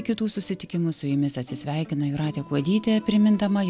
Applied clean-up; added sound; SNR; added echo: none; none; none; none.